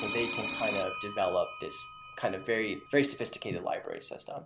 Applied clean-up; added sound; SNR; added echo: none; Telephone; 1 dB; none.